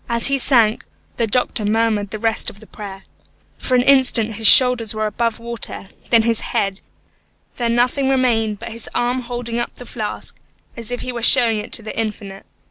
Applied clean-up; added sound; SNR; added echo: none; none; none; none.